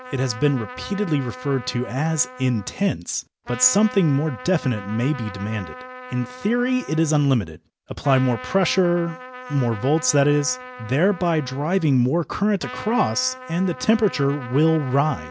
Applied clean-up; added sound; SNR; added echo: none; Trumpet; 16 dB; none.